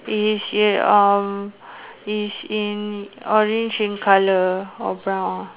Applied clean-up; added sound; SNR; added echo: none; none; none; none.